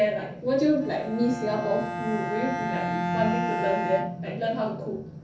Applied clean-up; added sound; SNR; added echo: none; Bowed string instrument; 5 dB; reverberation time 0.6 s.